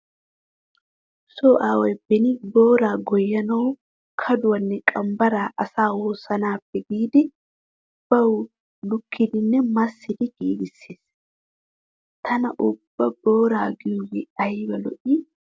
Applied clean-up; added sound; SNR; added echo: none; none; none; none.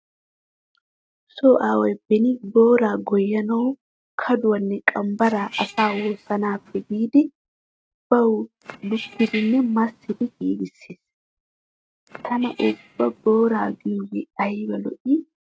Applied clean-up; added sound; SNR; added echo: neural mask model RNNoise.